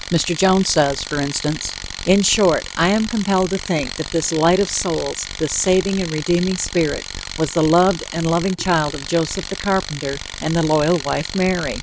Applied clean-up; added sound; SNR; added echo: none; Tools; 11 dB; none.